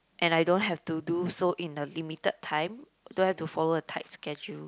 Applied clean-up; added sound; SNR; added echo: none; none; none; none.